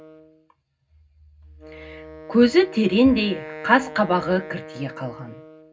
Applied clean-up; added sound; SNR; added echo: none; Wind instrument, woodwind instrument; 17 dB; reverberation time 0.4 s.